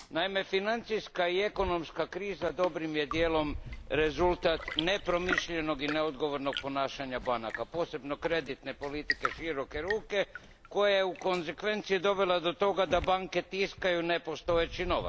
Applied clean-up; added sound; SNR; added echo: none; Tap / Fill (with liquid) / Trickle, dribble / Chirp, tweet / Engine + Run; 11 dB; none.